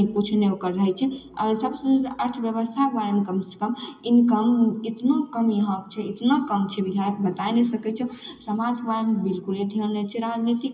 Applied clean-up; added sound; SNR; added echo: none; none; none; reverberation time 0.2 s.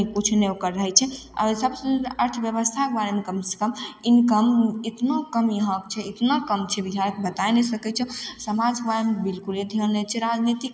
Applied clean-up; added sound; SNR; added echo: none; none; none; none.